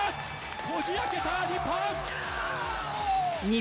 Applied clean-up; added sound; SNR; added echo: none; none; none; none.